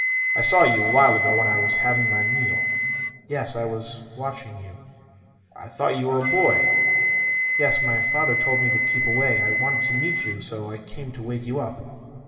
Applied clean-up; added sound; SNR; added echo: none; Wind instrument, woodwind instrument; -3 dB; reverberation time 2.4 s.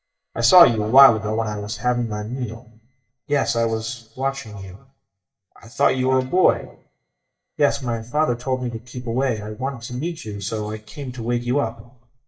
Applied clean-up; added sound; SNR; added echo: neural mask model DeepFilterNet 3.